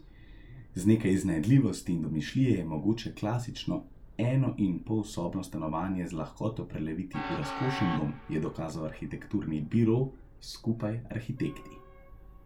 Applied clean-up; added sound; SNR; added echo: none; Train; 15 dB; none.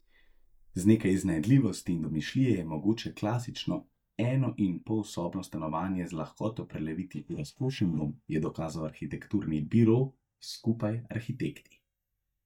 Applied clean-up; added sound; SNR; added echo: neural mask model DeepFilterNet 3.